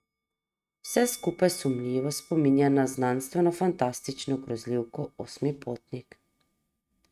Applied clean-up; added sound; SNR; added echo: neural mask model RNNoise.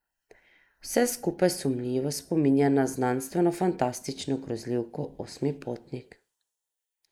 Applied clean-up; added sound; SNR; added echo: neural mask model Resemble Enhance denoiser.